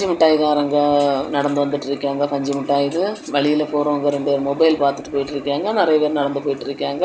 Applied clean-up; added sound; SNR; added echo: none; none; none; none.